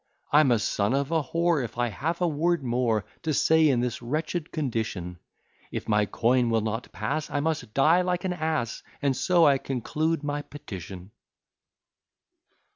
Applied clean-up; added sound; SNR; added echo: none; none; none; none.